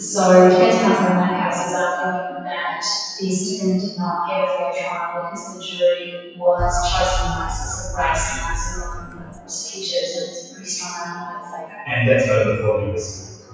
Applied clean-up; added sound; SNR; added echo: classical method WPE with log-MMSE.